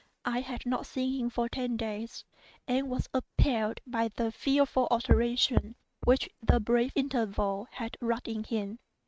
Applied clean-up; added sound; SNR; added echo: neural mask model RNNoise.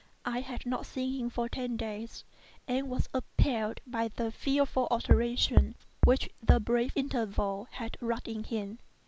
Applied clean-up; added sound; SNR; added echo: none; Bass drum; -4 dB; none.